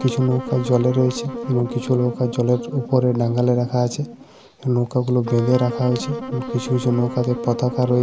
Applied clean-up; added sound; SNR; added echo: none; Wind instrument, woodwind instrument; 10 dB; none.